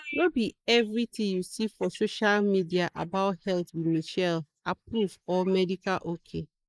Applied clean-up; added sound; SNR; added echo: neural mask model Resemble Enhance denoiser.